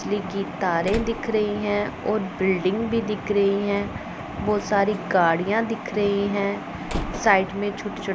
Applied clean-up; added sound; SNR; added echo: none; Slam; 15 dB; none.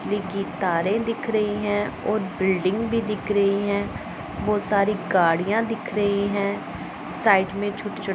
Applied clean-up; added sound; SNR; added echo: none; none; none; none.